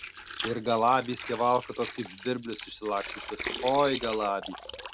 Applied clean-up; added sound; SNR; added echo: none; Water; 11 dB; none.